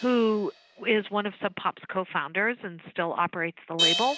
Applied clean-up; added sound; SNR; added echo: none; Crash cymbal; 6 dB; none.